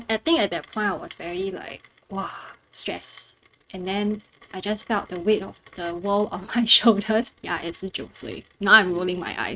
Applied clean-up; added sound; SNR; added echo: neural mask model RNNoise.